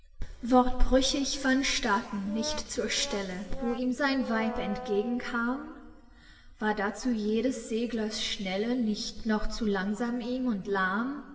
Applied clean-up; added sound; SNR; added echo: none; Brass instrument; 13 dB; reverberation time 1.7 s.